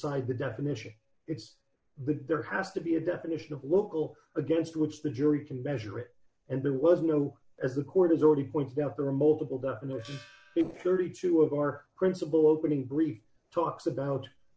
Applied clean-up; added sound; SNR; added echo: neural separator model SepFormer DNS4.